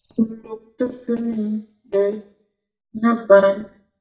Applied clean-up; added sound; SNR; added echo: neural mask model DeepFilterNet 3.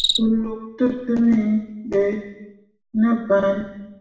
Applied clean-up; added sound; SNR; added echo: none; Cricket; 11 dB; reverberation time 0.9 s.